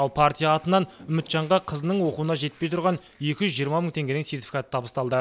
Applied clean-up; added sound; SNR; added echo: none; none; none; none.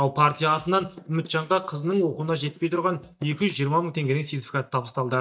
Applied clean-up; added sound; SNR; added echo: neural mask model DeepFilterNet 3.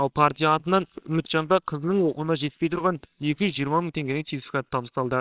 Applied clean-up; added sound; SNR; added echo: neural separator model SepFormer WHAMR!.